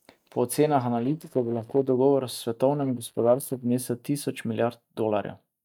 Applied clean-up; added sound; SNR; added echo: neural mask model DeepFilterNet 3.